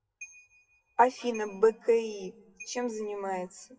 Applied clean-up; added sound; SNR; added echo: classical method WPE with log-MMSE.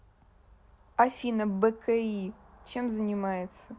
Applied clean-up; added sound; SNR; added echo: none; none; none; none.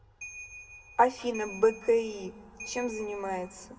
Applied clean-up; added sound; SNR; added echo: none; Ringtone / Bell; 16 dB; reverberation time 1.5 s.